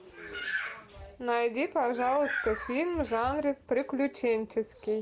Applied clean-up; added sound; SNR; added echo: none; none; none; none.